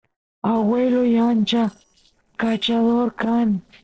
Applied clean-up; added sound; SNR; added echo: neural separator model SepFormer DNS4.